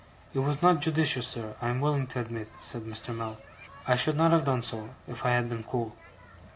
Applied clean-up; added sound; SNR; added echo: none; none; none; none.